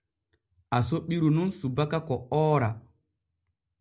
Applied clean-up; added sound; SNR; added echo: none; none; none; none.